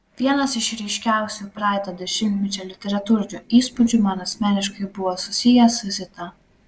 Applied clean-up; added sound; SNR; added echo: neural separator model SepFormer DNS4.